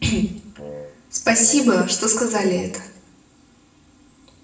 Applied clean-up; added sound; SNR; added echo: none; Wind instrument, woodwind instrument; 16 dB; reverberation time 0.7 s.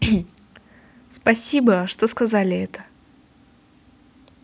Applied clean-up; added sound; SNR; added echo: none; none; none; none.